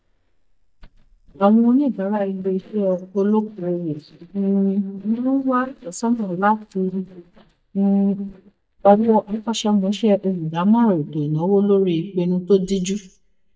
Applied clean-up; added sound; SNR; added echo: neural mask model DeepFilterNet 3.